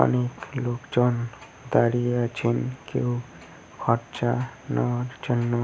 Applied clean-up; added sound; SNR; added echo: none; none; none; none.